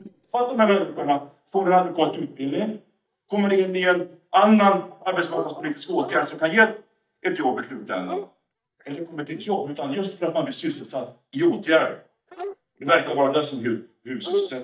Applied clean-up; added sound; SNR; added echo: neural mask model DeepFilterNet 3.